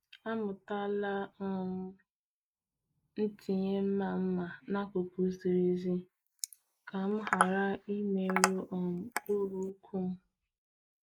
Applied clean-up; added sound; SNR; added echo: neural mask model Resemble Enhance denoiser.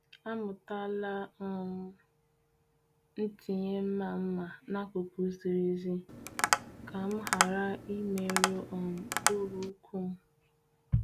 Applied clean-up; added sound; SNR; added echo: none; Tap; -2 dB; none.